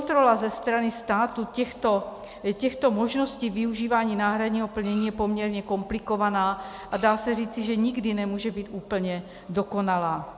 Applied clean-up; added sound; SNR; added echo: none; Printer; 19 dB; none.